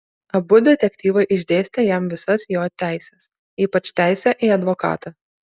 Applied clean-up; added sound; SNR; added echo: none; none; none; none.